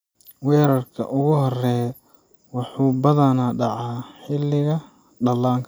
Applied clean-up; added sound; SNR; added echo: none; none; none; none.